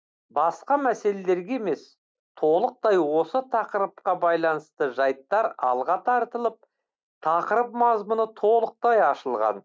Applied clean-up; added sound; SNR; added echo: none; none; none; none.